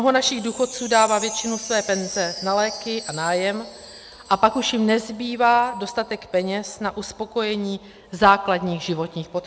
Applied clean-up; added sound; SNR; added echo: none; Wind chime; 15 dB; none.